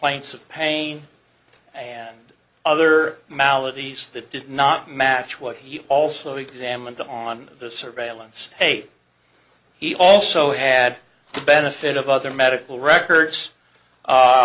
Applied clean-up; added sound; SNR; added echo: none; none; none; none.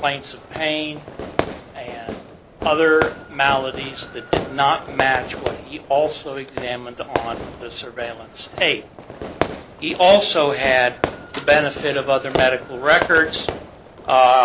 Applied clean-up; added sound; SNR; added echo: none; Fireworks; 9 dB; none.